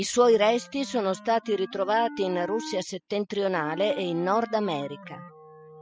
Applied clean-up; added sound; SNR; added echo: classical method spectral subtraction.